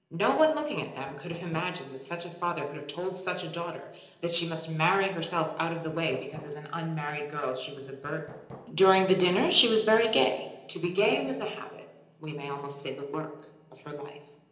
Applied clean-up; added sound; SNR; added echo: none; Hammer; 19 dB; reverberation time 0.8 s.